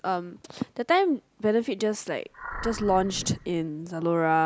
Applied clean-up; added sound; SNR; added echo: none; Animal; 12 dB; none.